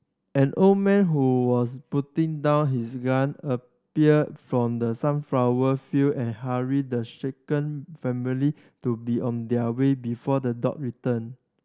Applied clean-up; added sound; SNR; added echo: none; none; none; none.